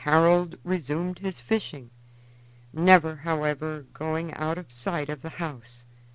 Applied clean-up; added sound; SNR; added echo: none; none; none; none.